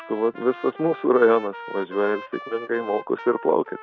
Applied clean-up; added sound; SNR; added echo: none; Trumpet; 16 dB; none.